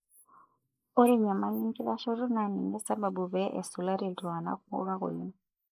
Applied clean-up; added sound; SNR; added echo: neural mask model Resemble Enhance denoiser.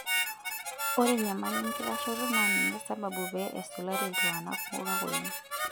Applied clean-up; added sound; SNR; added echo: none; Harmonica; -2 dB; none.